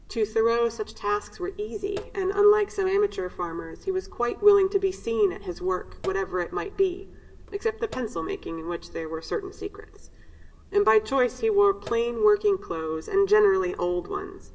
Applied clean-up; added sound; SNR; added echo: none; Sink (filling or washing); 18 dB; reverberation time 2.2 s.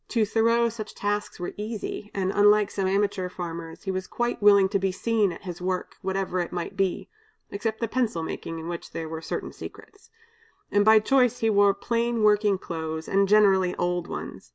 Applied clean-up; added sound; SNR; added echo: none; none; none; none.